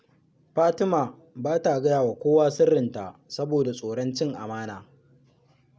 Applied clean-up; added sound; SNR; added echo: none; none; none; none.